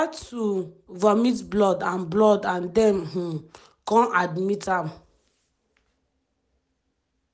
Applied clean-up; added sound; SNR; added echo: none; none; none; none.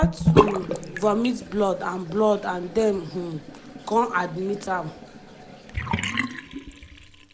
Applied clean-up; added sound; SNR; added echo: none; Bathtub (filling or washing) / Sink (filling or washing); 1 dB; none.